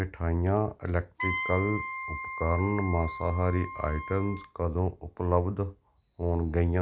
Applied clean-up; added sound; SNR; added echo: none; Wind instrument, woodwind instrument; 8 dB; none.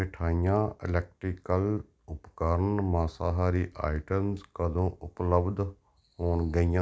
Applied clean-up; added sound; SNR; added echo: none; none; none; none.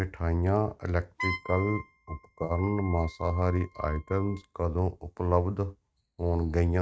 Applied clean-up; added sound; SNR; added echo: neural mask model RNNoise.